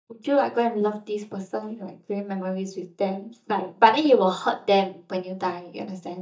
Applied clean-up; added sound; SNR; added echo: neural mask model DeepFilterNet 3.